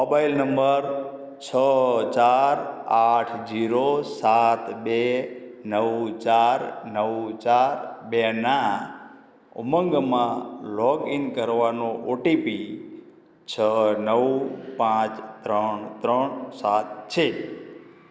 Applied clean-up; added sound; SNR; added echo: none; none; none; none.